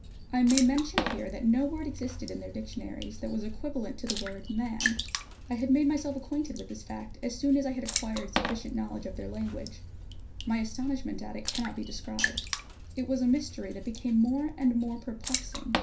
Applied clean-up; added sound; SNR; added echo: none; Water / Splash, splatter; 6 dB; reverberation time 0.5 s.